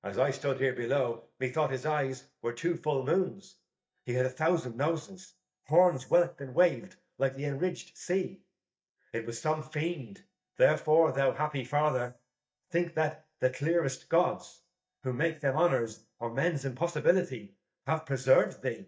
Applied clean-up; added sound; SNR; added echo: neural mask model DeepFilterNet 3.